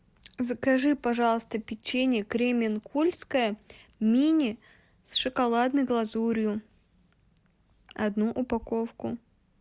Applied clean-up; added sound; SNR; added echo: none; none; none; none.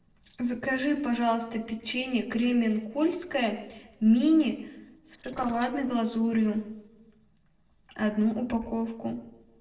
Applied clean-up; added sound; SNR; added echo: neural separator model SepFormer DNS4.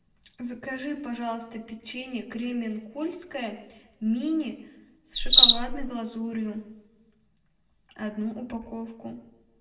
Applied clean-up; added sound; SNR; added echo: none; Cricket; -5 dB; reverberation time 0.7 s.